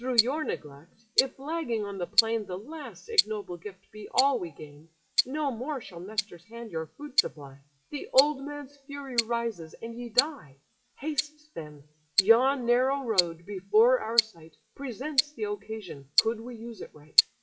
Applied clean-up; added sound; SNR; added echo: classical method WPE with log-MMSE.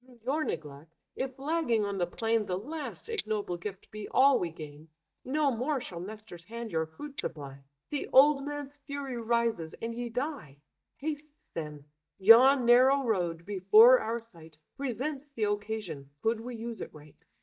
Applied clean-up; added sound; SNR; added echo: neural mask model DeepFilterNet 3.